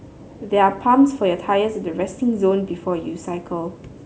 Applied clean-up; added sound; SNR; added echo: none; none; none; none.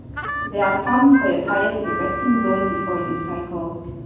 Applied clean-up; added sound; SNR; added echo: none; Harmonica; 7 dB; reverberation time 1.2 s.